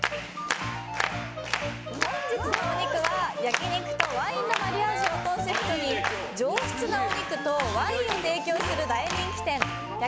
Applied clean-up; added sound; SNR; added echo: none; none; none; none.